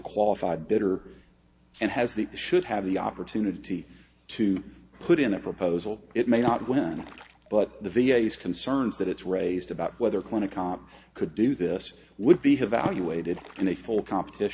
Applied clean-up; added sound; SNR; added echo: none; Water / Splash, splatter; 13 dB; none.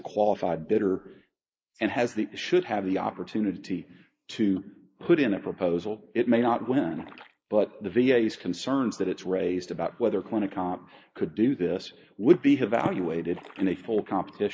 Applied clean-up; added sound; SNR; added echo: neural mask model Resemble Enhance denoiser.